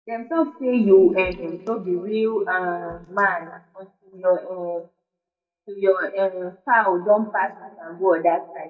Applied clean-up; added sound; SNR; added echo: neural mask model DeepFilterNet 3.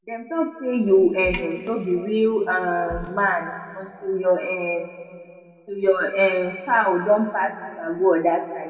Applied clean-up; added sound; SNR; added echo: none; Bass drum; 14 dB; reverberation time 2.1 s.